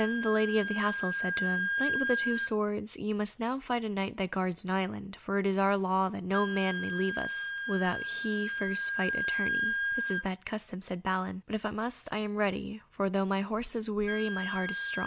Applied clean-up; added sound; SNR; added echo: none; Wind instrument, woodwind instrument; 5 dB; none.